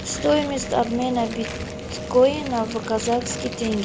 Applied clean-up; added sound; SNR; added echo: none; Tearing; 16 dB; none.